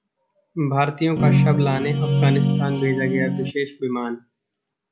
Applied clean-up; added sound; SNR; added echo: none; Guitar; -5 dB; none.